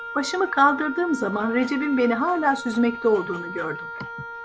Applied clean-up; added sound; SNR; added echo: none; Wind instrument, woodwind instrument; 11 dB; none.